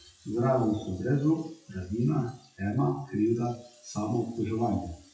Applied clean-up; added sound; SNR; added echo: classical method WPE with log-MMSE.